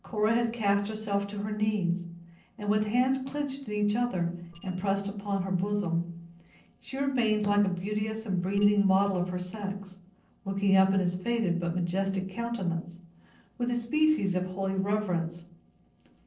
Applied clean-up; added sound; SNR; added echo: neural separator model SepFormer DNS4.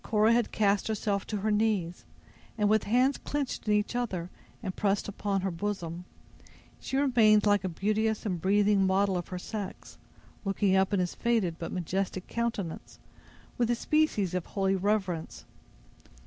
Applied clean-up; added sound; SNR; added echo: none; none; none; none.